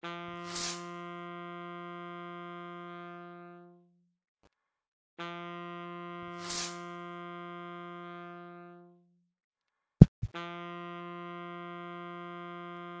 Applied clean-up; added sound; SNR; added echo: none; Fireworks + Wind instrument, woodwind instrument; 8 dB; none.